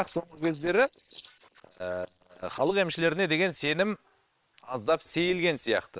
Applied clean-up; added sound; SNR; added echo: neural separator model SepFormer WHAM!.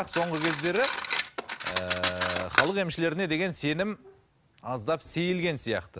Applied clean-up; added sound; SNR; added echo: none; Cutlery, silverware; 3 dB; none.